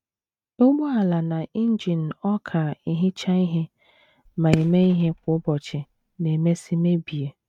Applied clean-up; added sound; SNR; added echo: neural mask model RNNoise.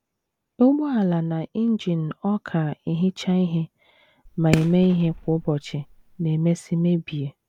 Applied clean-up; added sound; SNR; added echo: none; Fireworks; 10 dB; none.